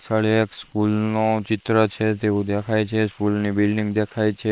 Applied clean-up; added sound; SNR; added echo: neural separator model SepFormer WHAM!.